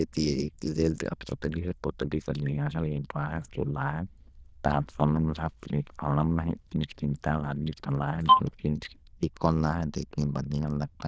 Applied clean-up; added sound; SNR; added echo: neural diffusion model UNIVERSE++.